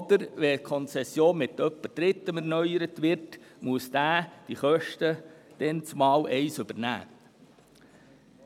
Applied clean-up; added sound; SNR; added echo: none; none; none; none.